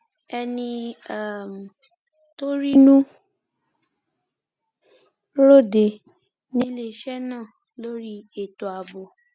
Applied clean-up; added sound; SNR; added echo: none; none; none; none.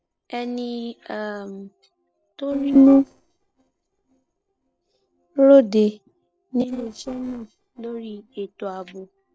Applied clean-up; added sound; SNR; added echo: neural separator model SepFormer DNS4.